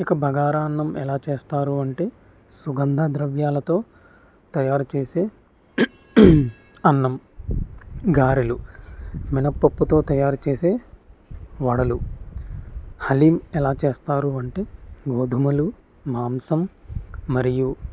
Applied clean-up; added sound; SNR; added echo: none; none; none; none.